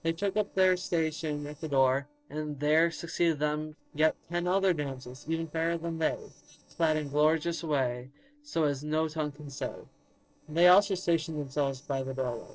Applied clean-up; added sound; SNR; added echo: neural separator model SepFormer DNS4.